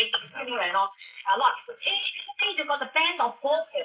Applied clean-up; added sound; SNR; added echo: neural mask model Resemble Enhance denoiser.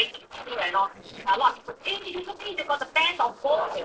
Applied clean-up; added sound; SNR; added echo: neural separator model SepFormer DNS4.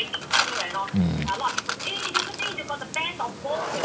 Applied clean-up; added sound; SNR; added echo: none; Mechanisms; 1 dB; none.